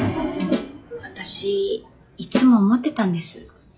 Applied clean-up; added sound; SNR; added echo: classical method log-MMSE.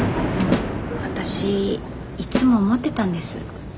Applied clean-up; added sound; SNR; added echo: none; Thunder + Snare drum; 3 dB; none.